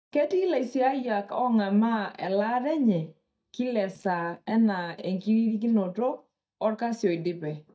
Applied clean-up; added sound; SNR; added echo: neural mask model DeepFilterNet 3.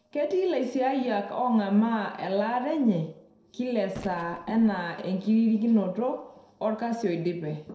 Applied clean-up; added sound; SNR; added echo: neural separator model SepFormer DNS4.